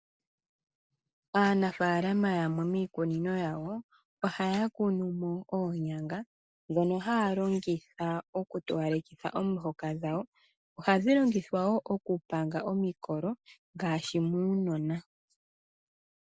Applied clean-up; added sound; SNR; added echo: none; none; none; none.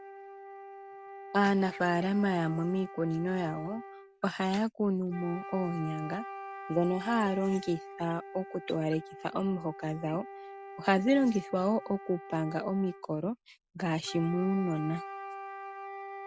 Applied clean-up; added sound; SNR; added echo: none; Wind instrument, woodwind instrument; 13 dB; none.